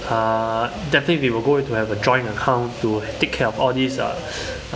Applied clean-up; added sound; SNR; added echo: none; none; none; none.